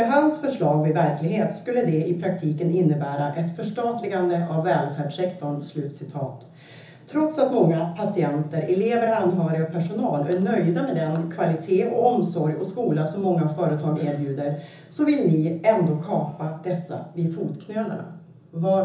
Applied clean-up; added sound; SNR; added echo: none; none; none; reverberation time 0.6 s.